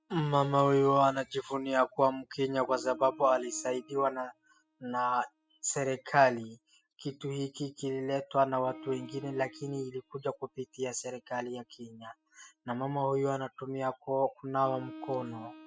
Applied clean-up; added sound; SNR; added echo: classical method spectral subtraction.